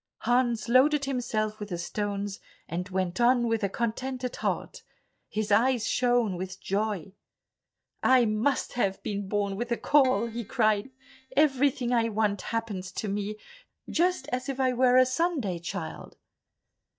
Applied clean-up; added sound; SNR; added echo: neural mask model DeepFilterNet 3.